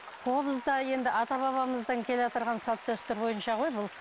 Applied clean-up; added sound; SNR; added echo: none; Applause; 17 dB; none.